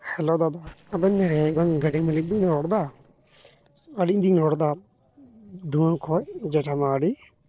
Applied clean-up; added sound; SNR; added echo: neural separator model SepFormer DNS4.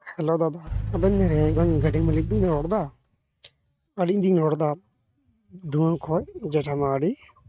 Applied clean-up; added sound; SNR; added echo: neural mask model RNNoise.